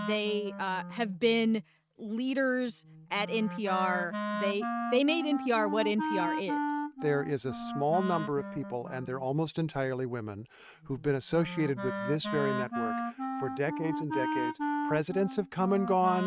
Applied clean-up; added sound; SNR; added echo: neural mask model RNNoise.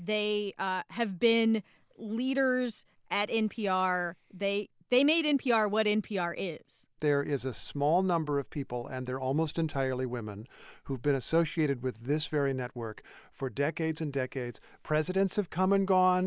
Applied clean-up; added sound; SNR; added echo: none; none; none; none.